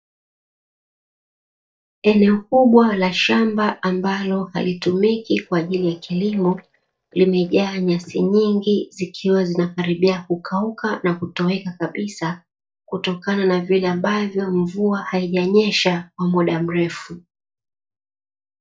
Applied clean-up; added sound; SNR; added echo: neural mask model DeepFilterNet 3.